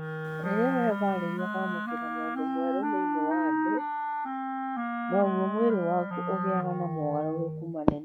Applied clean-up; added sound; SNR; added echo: classical method log-MMSE.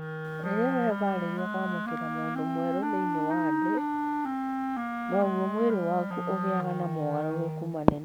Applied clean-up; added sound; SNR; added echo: none; Wind instrument, woodwind instrument; 1 dB; none.